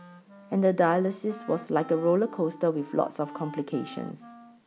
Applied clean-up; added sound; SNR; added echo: none; Wind instrument, woodwind instrument; 18 dB; none.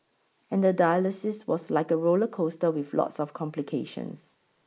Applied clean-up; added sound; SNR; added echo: neural mask model Resemble Enhance denoiser.